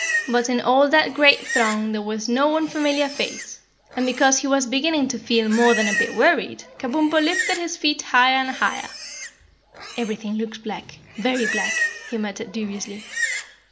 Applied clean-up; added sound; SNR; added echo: none; Livestock, farm animals, working animals; 9 dB; none.